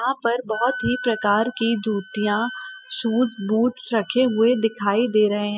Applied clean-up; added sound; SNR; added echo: classical method spectral subtraction.